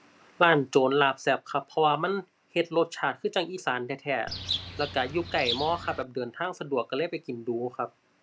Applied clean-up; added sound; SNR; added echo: none; Bird; 7 dB; none.